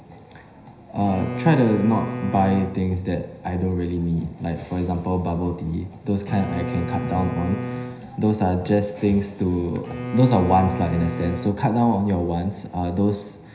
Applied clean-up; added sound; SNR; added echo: none; Bowed string instrument; 9 dB; reverberation time 0.9 s.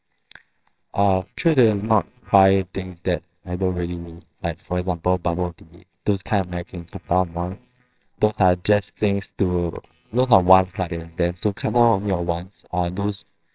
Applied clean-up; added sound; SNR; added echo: neural separator model SepFormer WHAMR!.